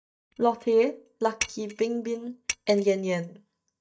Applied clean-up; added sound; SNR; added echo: neural mask model DeepFilterNet 3.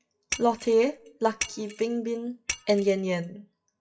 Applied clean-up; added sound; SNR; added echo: classical method WPE with log-MMSE.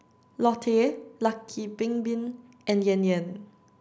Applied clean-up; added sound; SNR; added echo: none; none; none; none.